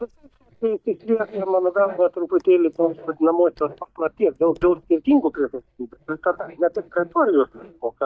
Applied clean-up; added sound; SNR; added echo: neural mask model DeepFilterNet 3.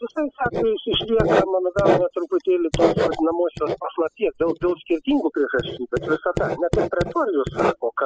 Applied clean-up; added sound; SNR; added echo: classical method spectral subtraction.